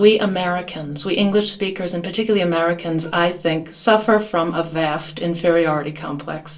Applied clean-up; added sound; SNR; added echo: neural separator model SepFormer DNS4.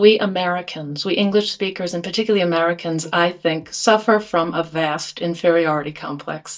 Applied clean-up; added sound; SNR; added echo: neural mask model DeepFilterNet 3.